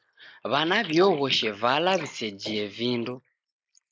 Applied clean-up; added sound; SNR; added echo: neural mask model Resemble Enhance denoiser.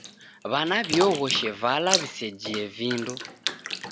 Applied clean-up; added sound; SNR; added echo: none; Bathtub (filling or washing); 6 dB; none.